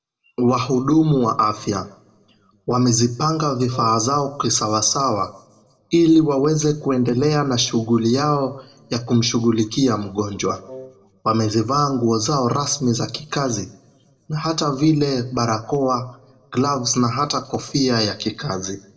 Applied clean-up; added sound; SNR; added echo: none; Wind instrument, woodwind instrument; 20 dB; reverberation time 0.5 s.